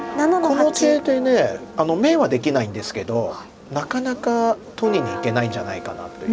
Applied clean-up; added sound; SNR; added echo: none; Church bell; 13 dB; none.